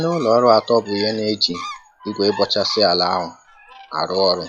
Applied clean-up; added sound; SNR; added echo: classical method log-MMSE.